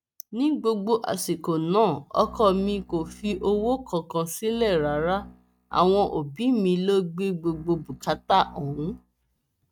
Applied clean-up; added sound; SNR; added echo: neural mask model RNNoise.